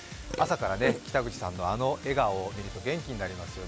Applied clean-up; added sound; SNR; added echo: none; Burping, eructation; 9 dB; none.